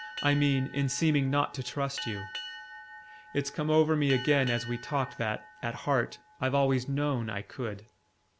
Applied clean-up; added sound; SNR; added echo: none; Boat, Water vehicle; 15 dB; none.